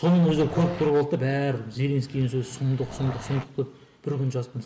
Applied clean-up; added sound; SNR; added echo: none; Growling + Brass instrument; 13 dB; none.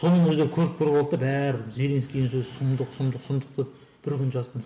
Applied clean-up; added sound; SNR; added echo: none; none; none; none.